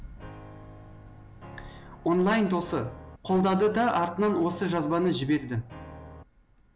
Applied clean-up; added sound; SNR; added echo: none; Piano; 18 dB; none.